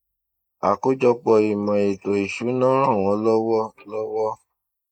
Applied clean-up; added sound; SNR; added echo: neural mask model Resemble Enhance denoiser.